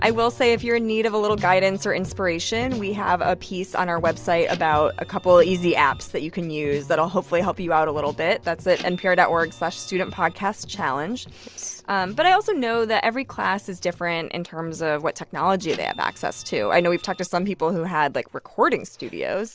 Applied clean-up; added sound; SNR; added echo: none; Printer; 19 dB; none.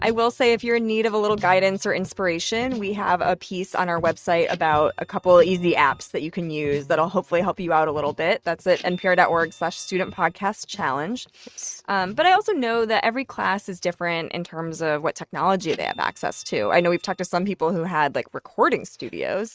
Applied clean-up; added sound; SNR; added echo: neural mask model RNNoise.